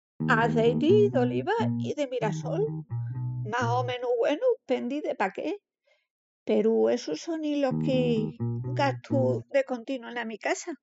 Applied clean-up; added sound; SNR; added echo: classical method spectral subtraction.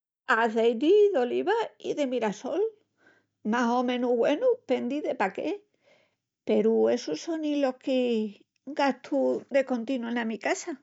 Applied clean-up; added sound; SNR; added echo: none; none; none; none.